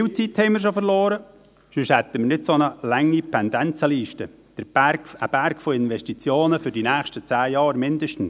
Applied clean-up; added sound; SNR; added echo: none; none; none; none.